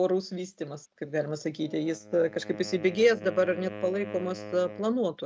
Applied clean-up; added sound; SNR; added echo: neural mask model RNNoise.